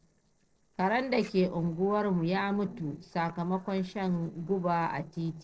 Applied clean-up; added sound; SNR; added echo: neural separator model SepFormer DNS4.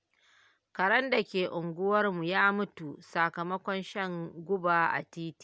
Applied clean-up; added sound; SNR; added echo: none; none; none; none.